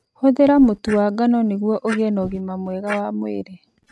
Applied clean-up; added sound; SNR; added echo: neural mask model RNNoise.